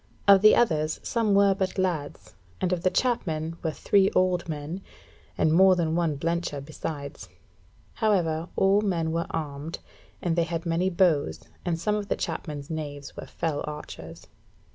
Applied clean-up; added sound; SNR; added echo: none; none; none; none.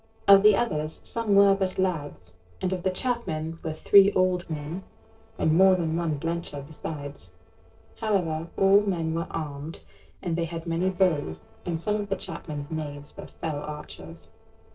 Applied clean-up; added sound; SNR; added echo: neural separator model SepFormer DNS4.